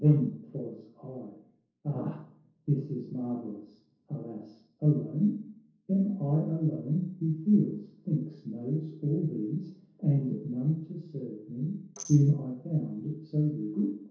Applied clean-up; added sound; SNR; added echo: neural separator model SepFormer DNS4.